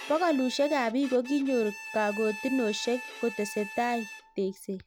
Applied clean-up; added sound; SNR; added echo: none; Bowed string instrument; 13 dB; none.